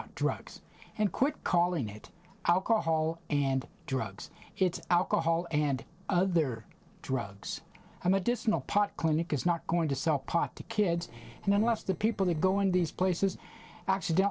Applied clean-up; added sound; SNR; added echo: neural separator model SepFormer DNS4.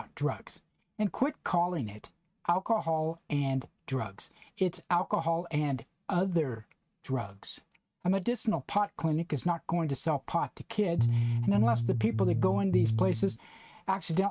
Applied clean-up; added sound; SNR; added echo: neural mask model RNNoise.